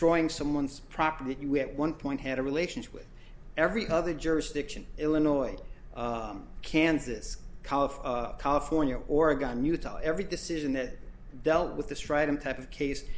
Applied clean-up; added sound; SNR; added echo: none; none; none; none.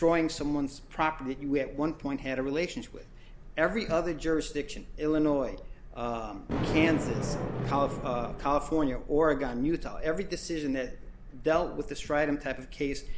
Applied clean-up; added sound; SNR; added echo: none; Thunder; 11 dB; none.